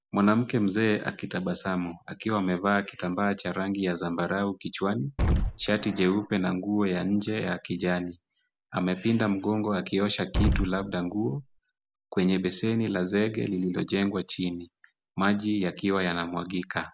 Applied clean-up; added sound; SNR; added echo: none; Explosion; 1 dB; none.